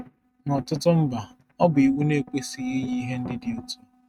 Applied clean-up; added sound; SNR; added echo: neural mask model RNNoise.